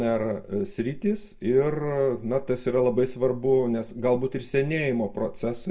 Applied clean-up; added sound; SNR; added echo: none; none; none; reverberation time 0.1 s.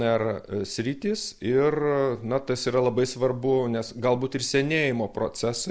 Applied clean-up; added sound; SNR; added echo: none; none; none; none.